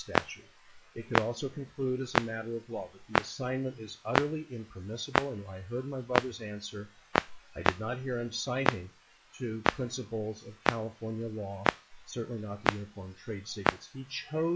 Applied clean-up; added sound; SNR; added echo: classical method log-MMSE.